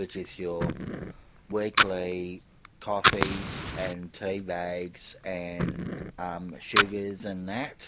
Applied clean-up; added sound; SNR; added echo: none; Fire; -2 dB; none.